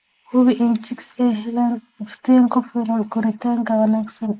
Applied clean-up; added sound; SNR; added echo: neural mask model Resemble Enhance denoiser.